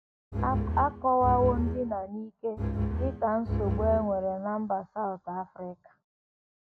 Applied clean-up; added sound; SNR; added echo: none; Bowed string instrument; 1 dB; none.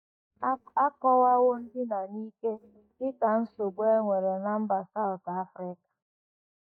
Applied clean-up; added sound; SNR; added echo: neural mask model DeepFilterNet 3.